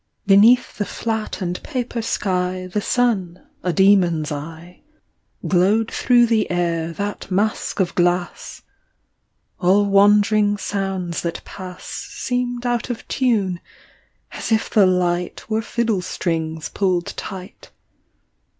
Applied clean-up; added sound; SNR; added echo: none; none; none; none.